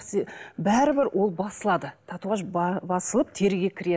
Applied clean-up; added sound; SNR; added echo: none; none; none; none.